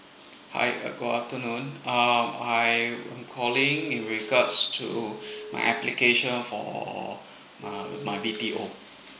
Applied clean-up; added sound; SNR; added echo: none; Telephone; 12 dB; none.